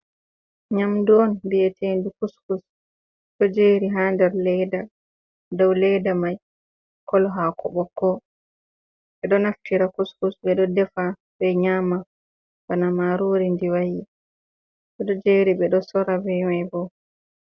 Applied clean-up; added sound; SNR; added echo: none; none; none; none.